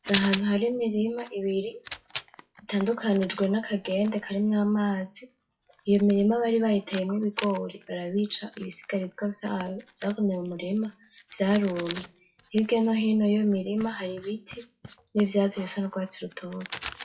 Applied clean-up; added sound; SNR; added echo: classical method WPE with log-MMSE.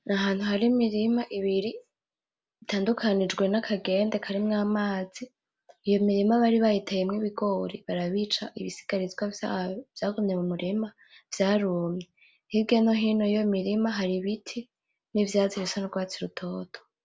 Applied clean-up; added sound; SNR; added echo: none; none; none; none.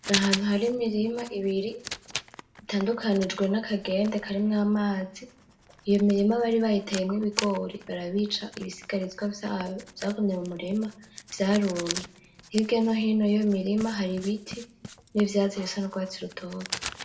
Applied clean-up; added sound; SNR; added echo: none; Writing; 13 dB; reverberation time 0.5 s.